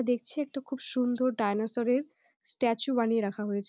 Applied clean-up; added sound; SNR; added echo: none; none; none; none.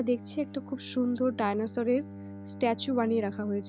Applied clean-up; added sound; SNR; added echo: none; Bowed string instrument; 14 dB; none.